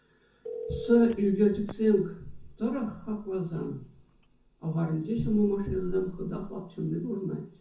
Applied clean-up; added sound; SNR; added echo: none; Telephone; 17 dB; reverberation time 0.6 s.